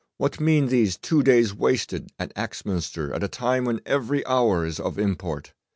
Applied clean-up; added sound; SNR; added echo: none; none; none; none.